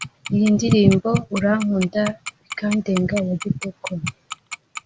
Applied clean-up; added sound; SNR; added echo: none; Tick-tock; 14 dB; none.